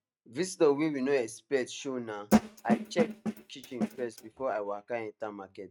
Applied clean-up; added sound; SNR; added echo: neural mask model RNNoise.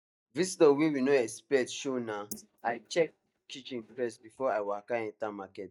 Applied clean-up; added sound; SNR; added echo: neural mask model DeepFilterNet 3.